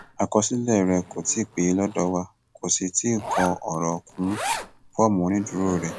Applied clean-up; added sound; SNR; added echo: none; Zipper (clothing); 12 dB; none.